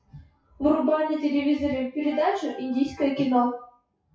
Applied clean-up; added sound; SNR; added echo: classical method WPE with log-MMSE.